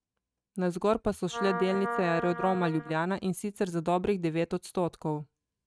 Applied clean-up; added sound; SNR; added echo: neural mask model RNNoise.